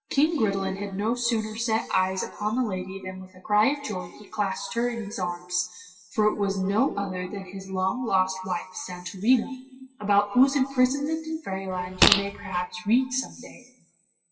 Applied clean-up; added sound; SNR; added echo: classical method WPE with log-MMSE.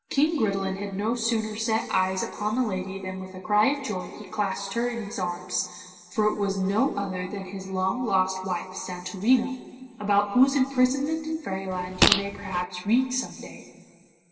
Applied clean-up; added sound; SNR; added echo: none; Fart; -1 dB; reverberation time 2.3 s.